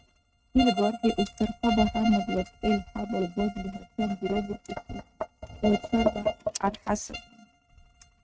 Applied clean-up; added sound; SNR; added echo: neural mask model RNNoise.